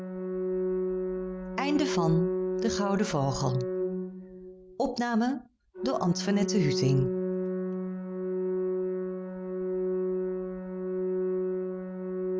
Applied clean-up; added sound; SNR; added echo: none; Organ; -1 dB; none.